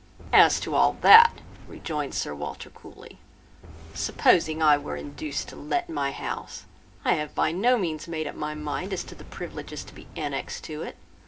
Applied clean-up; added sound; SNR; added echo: none; Subway, metro, underground; 17 dB; reverberation time 0.3 s.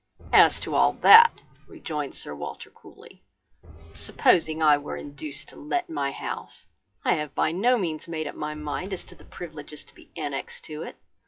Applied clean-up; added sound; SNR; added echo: classical method WPE with log-MMSE.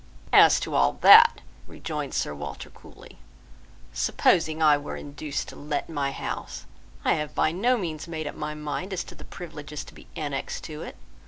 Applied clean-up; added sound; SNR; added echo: none; none; none; none.